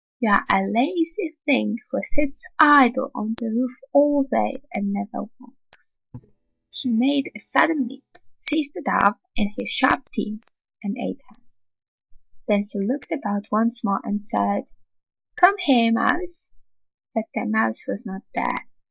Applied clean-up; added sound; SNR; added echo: neural mask model DeepFilterNet 3.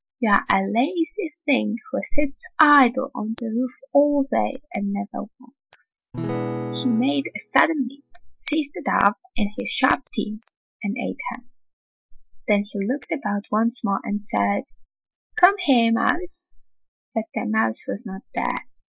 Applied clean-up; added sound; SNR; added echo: classical method spectral subtraction.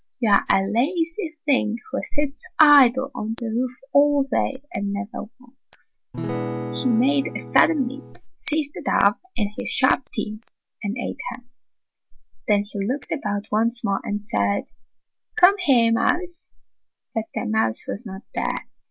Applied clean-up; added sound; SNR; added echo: none; Acoustic guitar / Strum; 7 dB; none.